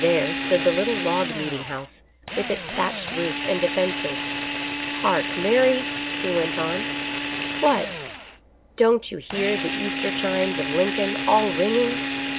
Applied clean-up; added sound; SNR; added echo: none; Drill; 4 dB; none.